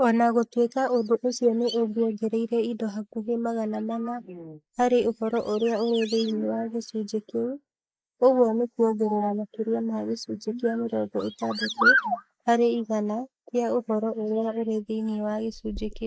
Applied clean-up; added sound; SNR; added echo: neural mask model Resemble Enhance denoiser.